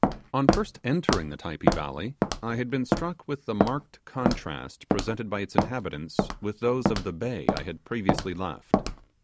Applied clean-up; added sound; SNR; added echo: none; Walk, footsteps; -2 dB; none.